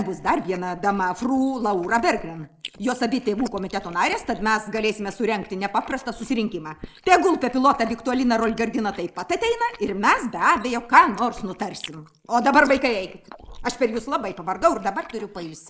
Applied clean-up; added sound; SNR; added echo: neural mask model Resemble Enhance denoiser.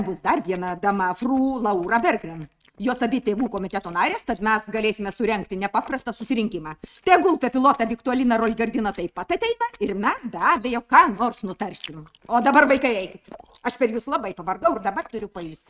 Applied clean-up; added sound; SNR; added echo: neural mask model RNNoise.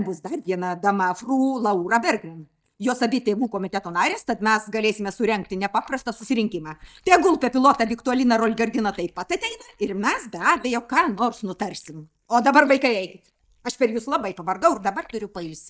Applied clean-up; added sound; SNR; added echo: neural mask model DeepFilterNet 3.